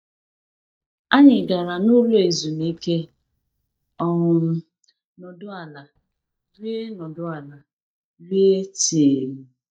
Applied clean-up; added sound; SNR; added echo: neural mask model DeepFilterNet 3.